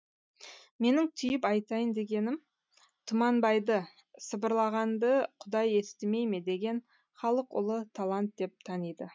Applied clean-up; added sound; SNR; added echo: none; none; none; none.